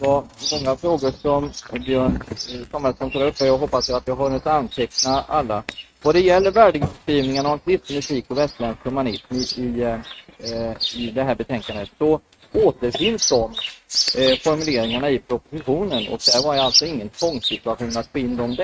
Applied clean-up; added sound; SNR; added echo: neural mask model RNNoise.